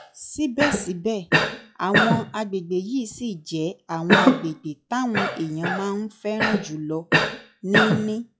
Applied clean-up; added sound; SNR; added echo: classical method log-MMSE.